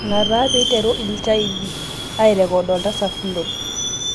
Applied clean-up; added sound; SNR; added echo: none; Subway, metro, underground; 5 dB; none.